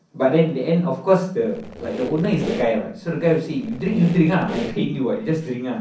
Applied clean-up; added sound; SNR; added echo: none; Squeak; 14 dB; reverberation time 0.6 s.